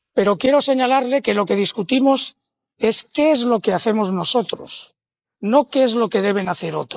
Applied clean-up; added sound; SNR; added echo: neural mask model Resemble Enhance denoiser.